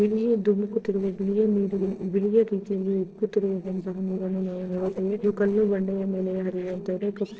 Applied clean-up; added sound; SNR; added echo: neural separator model SepFormer DNS4.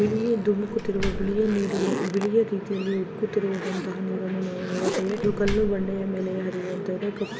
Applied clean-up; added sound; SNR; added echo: none; Slam + Zipper (clothing); 8 dB; none.